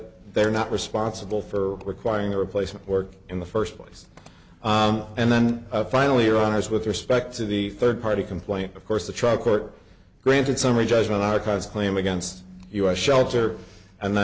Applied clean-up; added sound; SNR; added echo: none; none; none; none.